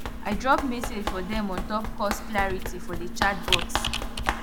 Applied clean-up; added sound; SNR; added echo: none; Run + Computer keyboard; 0 dB; none.